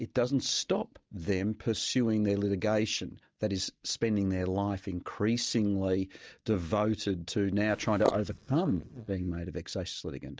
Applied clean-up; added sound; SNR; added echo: neural mask model DeepFilterNet 3.